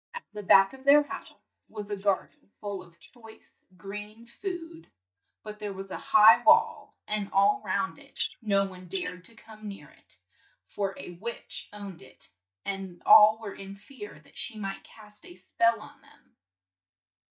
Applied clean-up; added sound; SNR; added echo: neural mask model DeepFilterNet 3.